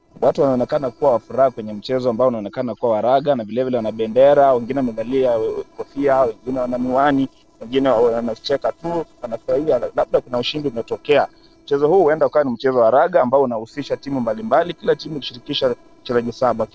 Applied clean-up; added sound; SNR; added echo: neural separator model SepFormer DNS4.